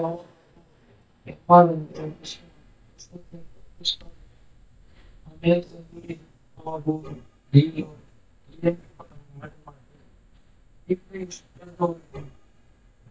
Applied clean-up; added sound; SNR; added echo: neural mask model DeepFilterNet 3.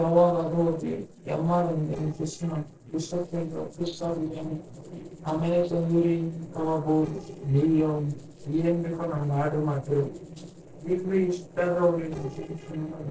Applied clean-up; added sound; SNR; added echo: neural separator model SepFormer DNS4.